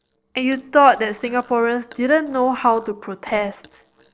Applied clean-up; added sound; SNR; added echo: neural separator model SepFormer DNS4.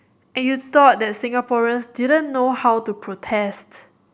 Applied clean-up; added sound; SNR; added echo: none; none; none; none.